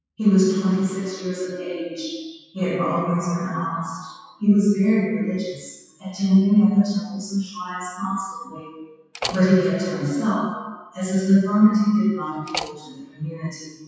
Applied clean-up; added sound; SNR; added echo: classical method WPE with log-MMSE.